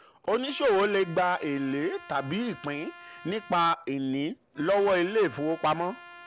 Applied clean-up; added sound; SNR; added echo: none; Trumpet; 20 dB; none.